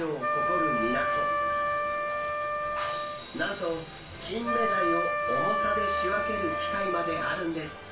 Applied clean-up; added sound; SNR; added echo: none; Wind instrument, woodwind instrument; -4 dB; reverberation time 0.3 s.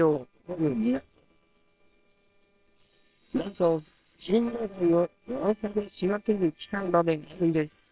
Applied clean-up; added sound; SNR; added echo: neural separator model SepFormer WHAMR!.